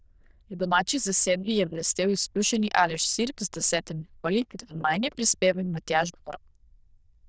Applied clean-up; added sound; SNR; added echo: neural diffusion model UNIVERSE++.